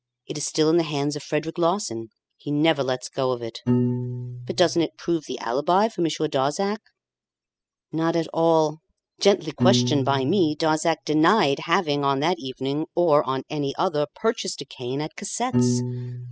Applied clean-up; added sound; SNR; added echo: classical method spectral subtraction.